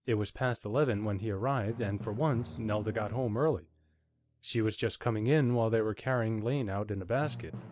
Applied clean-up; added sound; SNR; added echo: none; Drum; 17 dB; none.